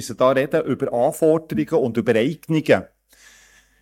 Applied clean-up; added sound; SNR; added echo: neural mask model DeepFilterNet 3.